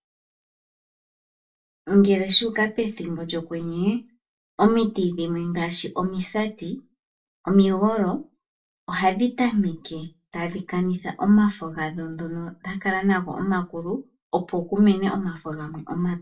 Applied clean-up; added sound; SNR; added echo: none; none; none; reverberation time 0.2 s.